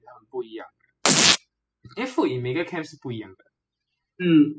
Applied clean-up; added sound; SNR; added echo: classical method spectral subtraction.